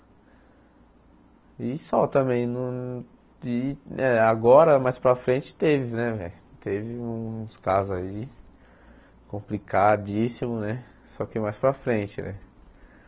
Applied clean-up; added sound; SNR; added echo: none; none; none; none.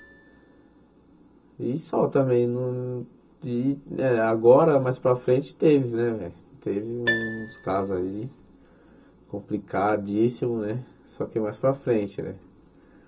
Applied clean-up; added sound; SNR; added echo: none; Piano; 17 dB; reverberation time 0.2 s.